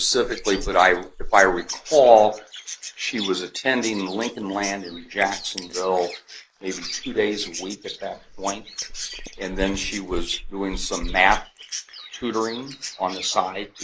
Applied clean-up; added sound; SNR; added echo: neural mask model Resemble Enhance denoiser.